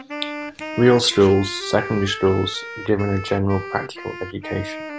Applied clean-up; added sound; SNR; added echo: none; Wind instrument, woodwind instrument; 12 dB; none.